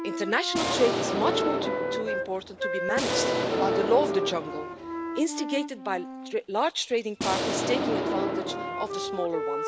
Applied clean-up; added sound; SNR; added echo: none; Explosion + Wind instrument, woodwind instrument; -1 dB; none.